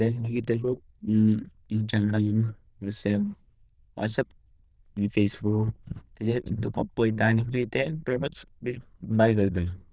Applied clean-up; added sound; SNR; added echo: neural diffusion model UNIVERSE++.